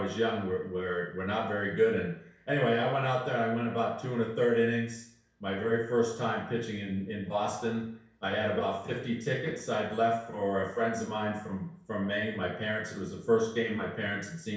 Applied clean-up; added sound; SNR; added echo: none; none; none; reverberation time 0.6 s.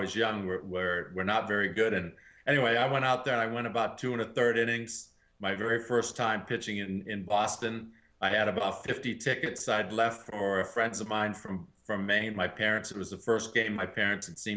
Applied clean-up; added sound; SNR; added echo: none; none; none; none.